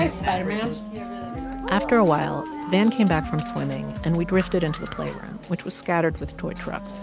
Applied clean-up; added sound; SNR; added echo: none; Wind instrument, woodwind instrument; 11 dB; none.